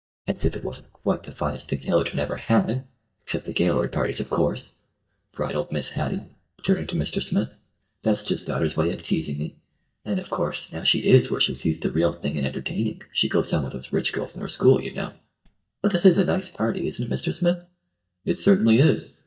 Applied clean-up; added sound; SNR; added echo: neural mask model DeepFilterNet 3.